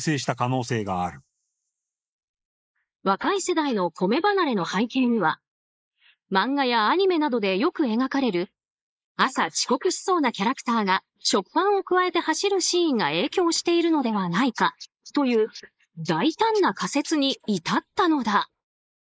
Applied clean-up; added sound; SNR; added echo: neural mask model Resemble Enhance denoiser.